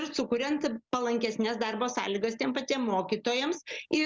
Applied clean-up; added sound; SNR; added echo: none; none; none; none.